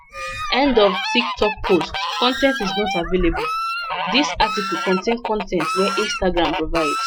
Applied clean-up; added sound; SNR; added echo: classical method Wiener filter.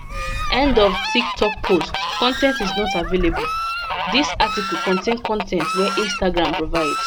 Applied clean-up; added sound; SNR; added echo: none; Fowl; 2 dB; none.